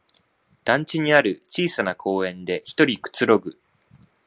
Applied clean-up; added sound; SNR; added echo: none; none; none; none.